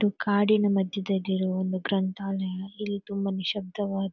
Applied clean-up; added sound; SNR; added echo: none; none; none; none.